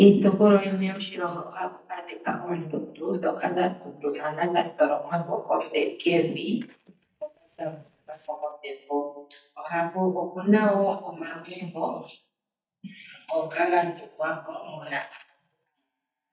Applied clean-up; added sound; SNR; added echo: neural mask model DeepFilterNet 3.